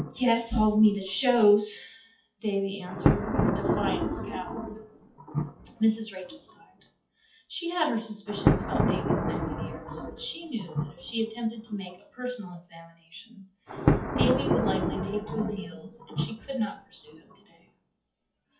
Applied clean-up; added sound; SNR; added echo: classical method WPE with log-MMSE.